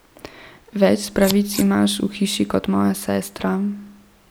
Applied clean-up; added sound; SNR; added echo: none; Scissors; 12 dB; none.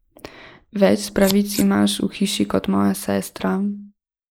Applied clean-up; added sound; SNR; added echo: neural mask model Resemble Enhance denoiser.